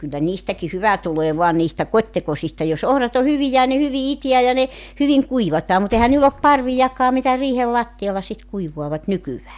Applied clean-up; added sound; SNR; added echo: none; Liquid; 18 dB; none.